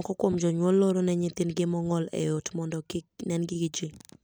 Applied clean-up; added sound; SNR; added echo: none; none; none; none.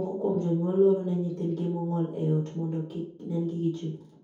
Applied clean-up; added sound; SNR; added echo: none; none; none; reverberation time 0.6 s.